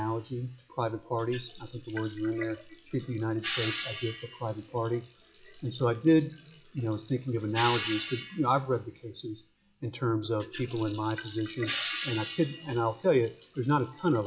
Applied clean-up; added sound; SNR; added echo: classical method log-MMSE.